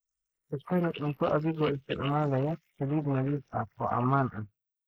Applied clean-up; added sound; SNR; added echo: neural mask model Resemble Enhance denoiser.